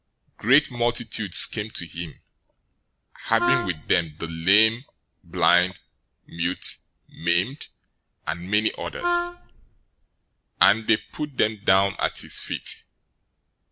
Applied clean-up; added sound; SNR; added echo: none; Wind instrument, woodwind instrument; 3 dB; none.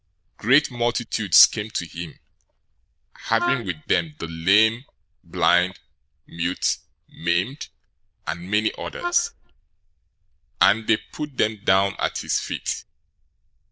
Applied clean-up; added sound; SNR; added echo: neural diffusion model UNIVERSE++.